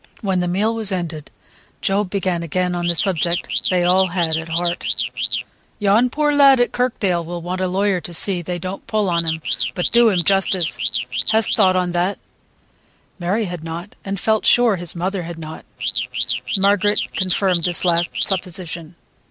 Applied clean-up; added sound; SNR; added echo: none; Alarm / Car; -3 dB; none.